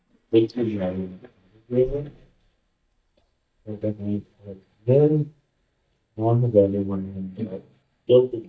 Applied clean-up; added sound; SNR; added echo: neural mask model DeepFilterNet 3.